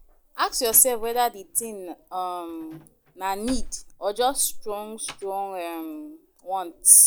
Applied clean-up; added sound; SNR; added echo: none; Slam; 15 dB; none.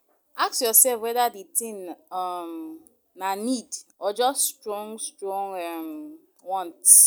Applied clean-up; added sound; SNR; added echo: none; none; none; none.